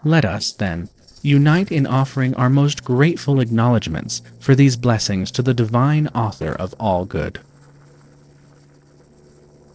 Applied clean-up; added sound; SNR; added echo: neural separator model SepFormer DNS4.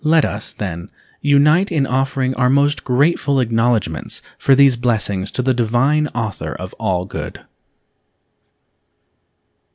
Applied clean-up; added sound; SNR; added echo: none; none; none; none.